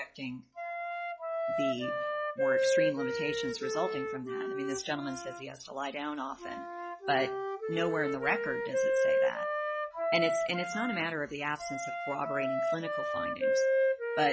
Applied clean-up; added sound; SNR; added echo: classical method log-MMSE.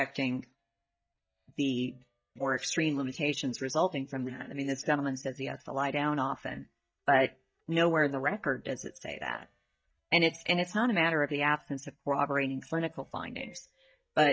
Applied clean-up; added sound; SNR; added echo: neural mask model DeepFilterNet 3.